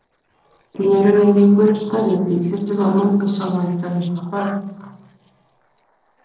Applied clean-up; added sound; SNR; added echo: neural separator model SepFormer DNS4.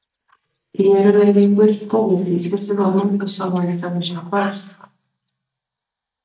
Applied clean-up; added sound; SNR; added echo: neural mask model DeepFilterNet 3.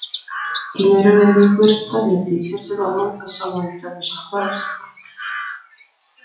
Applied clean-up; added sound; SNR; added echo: classical method WPE with log-MMSE.